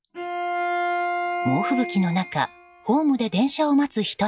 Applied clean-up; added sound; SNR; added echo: classical method log-MMSE.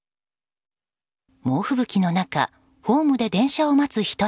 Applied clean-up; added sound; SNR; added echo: none; none; none; none.